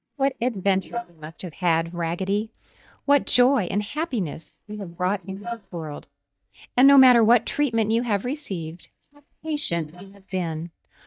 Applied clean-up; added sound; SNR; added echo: neural mask model DeepFilterNet 3.